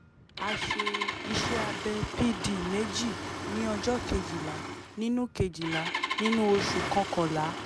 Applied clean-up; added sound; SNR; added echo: none; Engine starting; 3 dB; none.